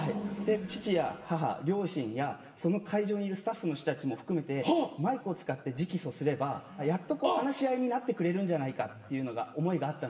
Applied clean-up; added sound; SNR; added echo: none; none; none; reverberation time 2.8 s.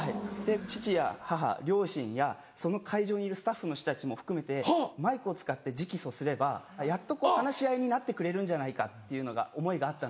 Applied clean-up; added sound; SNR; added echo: none; none; none; none.